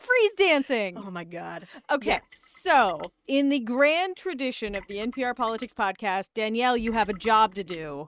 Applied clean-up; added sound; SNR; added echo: neural mask model RNNoise.